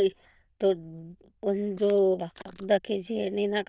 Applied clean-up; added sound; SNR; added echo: neural diffusion model UNIVERSE++.